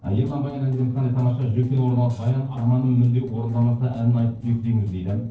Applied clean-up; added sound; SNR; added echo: neural separator model SepFormer DNS4.